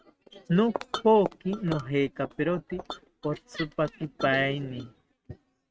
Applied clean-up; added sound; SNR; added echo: neural mask model RNNoise.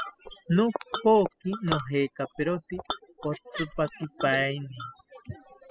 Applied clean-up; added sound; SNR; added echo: classical method spectral subtraction.